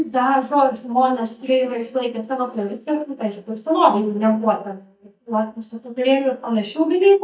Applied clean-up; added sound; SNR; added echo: neural mask model DeepFilterNet 3.